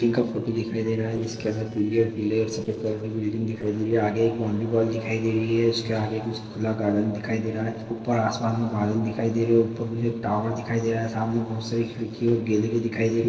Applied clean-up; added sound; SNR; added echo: neural separator model SepFormer DNS4.